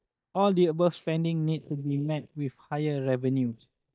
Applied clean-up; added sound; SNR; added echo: neural mask model DeepFilterNet 3.